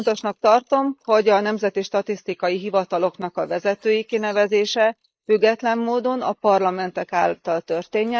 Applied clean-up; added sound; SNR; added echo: neural mask model Resemble Enhance denoiser.